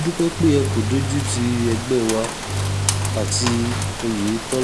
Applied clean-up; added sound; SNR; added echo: none; Rain + Bowed string instrument; 1 dB; none.